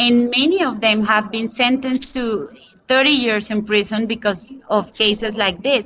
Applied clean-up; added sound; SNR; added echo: neural separator model SepFormer DNS4.